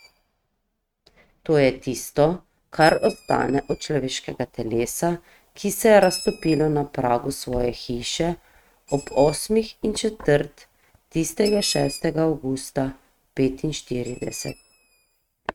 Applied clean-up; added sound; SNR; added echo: neural mask model RNNoise.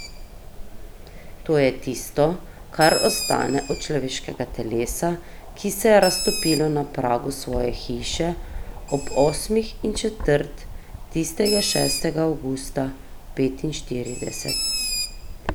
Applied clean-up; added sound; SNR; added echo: none; Bird; 7 dB; none.